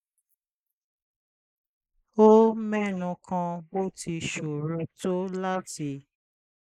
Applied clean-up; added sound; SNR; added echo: neural mask model Resemble Enhance denoiser.